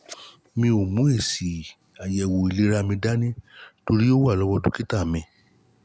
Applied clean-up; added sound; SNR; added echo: none; none; none; none.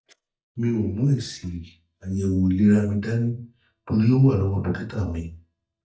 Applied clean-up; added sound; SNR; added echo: neural mask model DeepFilterNet 3.